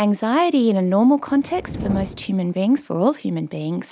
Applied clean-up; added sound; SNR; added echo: none; Fire; 14 dB; none.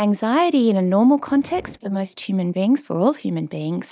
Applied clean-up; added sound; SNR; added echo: neural mask model DeepFilterNet 3.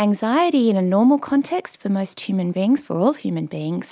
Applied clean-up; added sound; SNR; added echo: none; none; none; none.